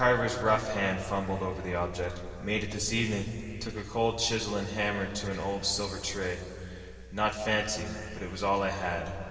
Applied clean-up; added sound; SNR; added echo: none; none; none; reverberation time 2.4 s.